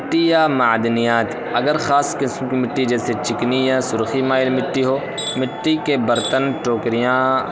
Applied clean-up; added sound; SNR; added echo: none; Tools; 13 dB; none.